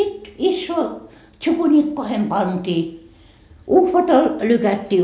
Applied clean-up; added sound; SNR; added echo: none; none; none; none.